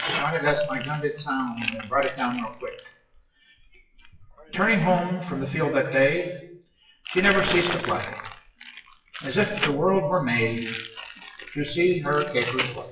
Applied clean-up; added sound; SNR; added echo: classical method WPE with log-MMSE.